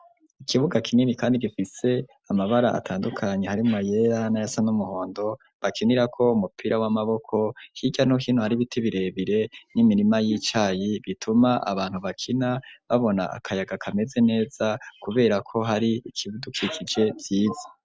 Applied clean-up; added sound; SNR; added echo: none; none; none; none.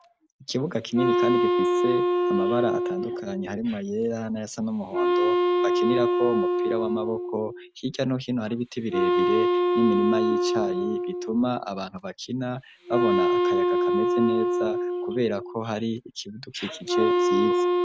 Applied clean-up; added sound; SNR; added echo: neural mask model RNNoise.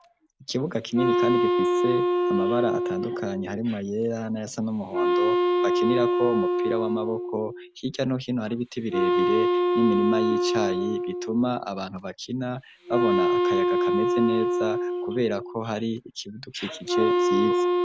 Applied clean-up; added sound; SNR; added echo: none; Wind instrument, woodwind instrument; -4 dB; none.